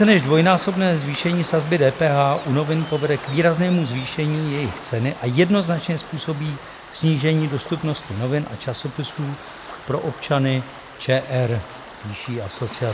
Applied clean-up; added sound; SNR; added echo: none; Waves, surf; 15 dB; none.